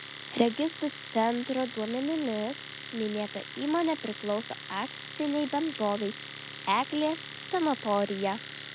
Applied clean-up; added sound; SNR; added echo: none; Domestic sounds, home sounds; 12 dB; none.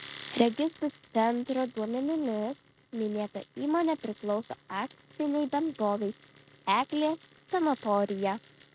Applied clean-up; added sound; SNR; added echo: neural mask model RNNoise.